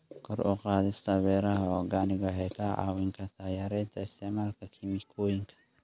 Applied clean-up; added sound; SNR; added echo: none; none; none; none.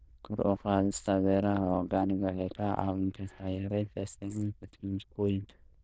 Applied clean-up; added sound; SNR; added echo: neural diffusion model UNIVERSE++.